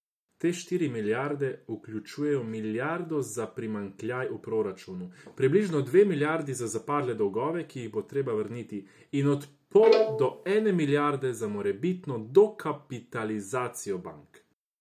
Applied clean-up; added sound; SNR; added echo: none; Bowed string instrument; 1 dB; none.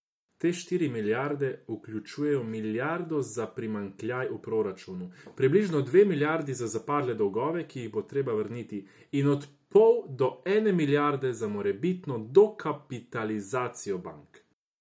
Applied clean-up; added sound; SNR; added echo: none; none; none; none.